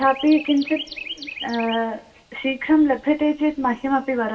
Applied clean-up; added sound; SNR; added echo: none; Chirp, tweet; 16 dB; reverberation time 0.2 s.